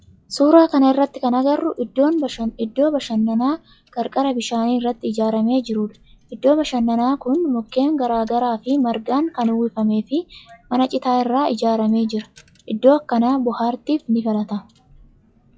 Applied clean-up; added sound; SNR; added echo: classical method log-MMSE.